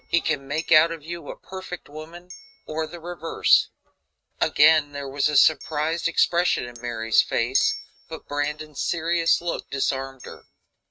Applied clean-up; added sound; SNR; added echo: neural mask model RNNoise.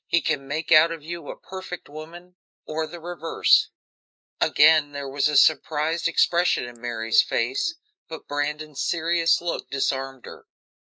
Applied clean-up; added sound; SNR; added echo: neural mask model Resemble Enhance denoiser.